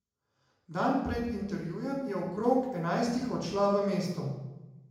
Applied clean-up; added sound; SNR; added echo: none; none; none; reverberation time 0.9 s.